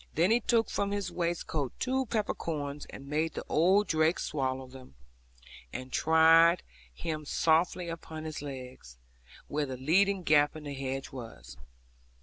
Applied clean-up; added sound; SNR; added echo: none; none; none; none.